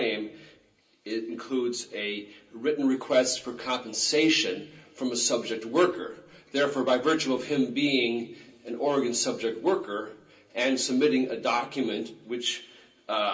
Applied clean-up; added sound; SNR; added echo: none; none; none; reverberation time 0.3 s.